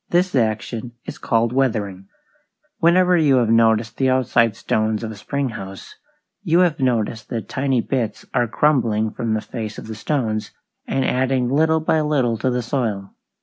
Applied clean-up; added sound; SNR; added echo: none; none; none; none.